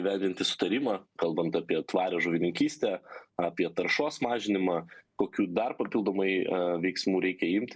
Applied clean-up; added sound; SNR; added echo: none; none; none; none.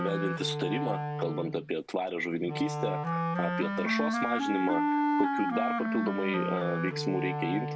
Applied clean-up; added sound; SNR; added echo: none; Wind instrument, woodwind instrument; -1 dB; none.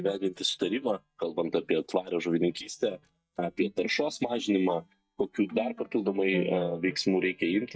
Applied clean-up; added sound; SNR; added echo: neural mask model DeepFilterNet 3.